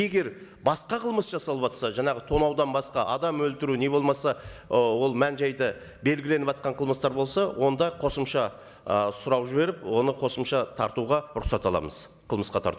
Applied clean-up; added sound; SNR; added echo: none; none; none; none.